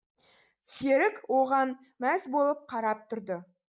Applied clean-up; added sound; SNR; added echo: neural mask model Resemble Enhance denoiser.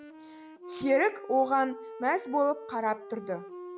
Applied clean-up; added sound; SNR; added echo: none; Wind instrument, woodwind instrument; 14 dB; none.